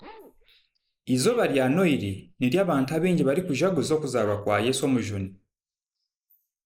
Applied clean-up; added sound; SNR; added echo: neural mask model Resemble Enhance denoiser.